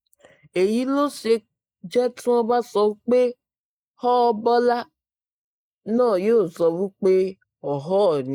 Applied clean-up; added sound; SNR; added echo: neural mask model Resemble Enhance denoiser.